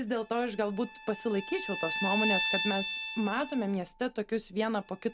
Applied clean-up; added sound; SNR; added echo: none; Bowed string instrument; 5 dB; none.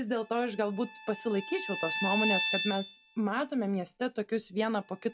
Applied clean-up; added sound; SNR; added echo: classical method log-MMSE.